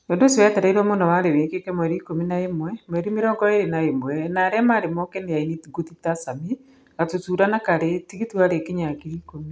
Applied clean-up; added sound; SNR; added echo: none; none; none; none.